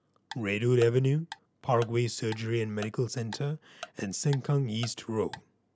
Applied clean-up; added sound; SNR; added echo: none; Tick-tock; 19 dB; none.